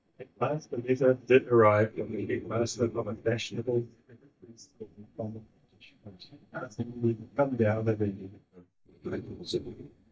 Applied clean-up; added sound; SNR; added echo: neural mask model DeepFilterNet 3.